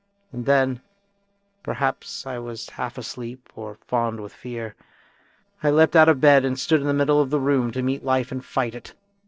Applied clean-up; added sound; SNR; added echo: neural separator model SepFormer DNS4.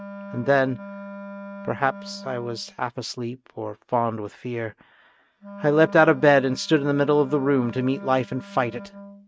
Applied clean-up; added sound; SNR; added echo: neural mask model RNNoise.